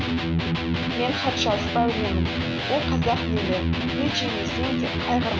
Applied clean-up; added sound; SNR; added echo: none; Electric guitar; -3 dB; none.